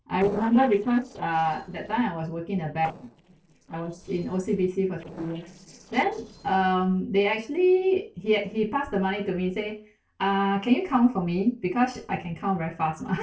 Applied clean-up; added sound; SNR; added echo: neural separator model SepFormer DNS4.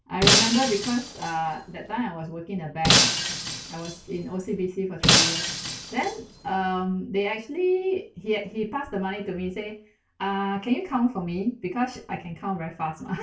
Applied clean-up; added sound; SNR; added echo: none; Shatter; -3 dB; reverberation time 0.3 s.